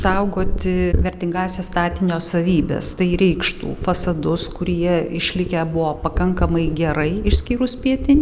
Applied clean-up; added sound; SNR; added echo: none; none; none; none.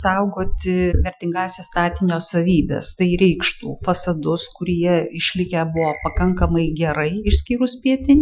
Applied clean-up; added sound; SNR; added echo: classical method Wiener filter.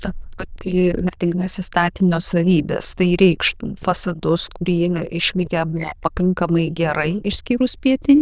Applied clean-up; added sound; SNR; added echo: neural diffusion model UNIVERSE++.